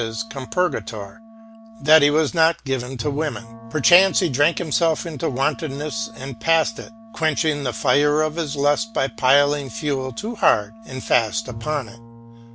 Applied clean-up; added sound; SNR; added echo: none; Wind instrument, woodwind instrument + Bowed string instrument; 18 dB; none.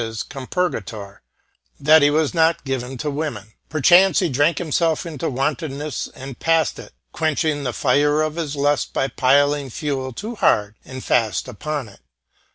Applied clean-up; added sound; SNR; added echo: none; none; none; none.